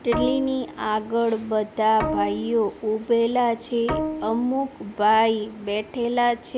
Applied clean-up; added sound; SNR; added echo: none; Bowed string instrument; 9 dB; none.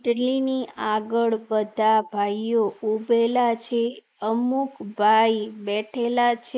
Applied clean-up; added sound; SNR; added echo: neural mask model Resemble Enhance denoiser.